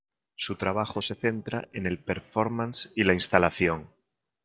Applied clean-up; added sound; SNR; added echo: neural separator model SepFormer DNS4.